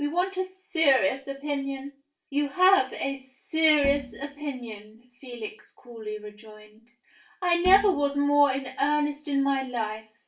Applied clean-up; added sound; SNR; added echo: none; Bowed string instrument; 14 dB; reverberation time 0.3 s.